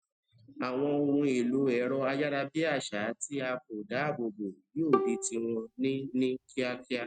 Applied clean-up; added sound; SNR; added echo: neural mask model RNNoise.